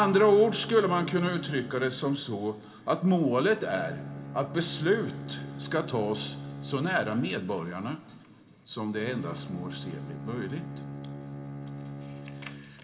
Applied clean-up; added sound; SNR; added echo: none; Bowed string instrument; 12 dB; reverberation time 1.7 s.